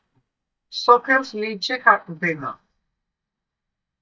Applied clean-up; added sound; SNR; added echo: neural mask model DeepFilterNet 3.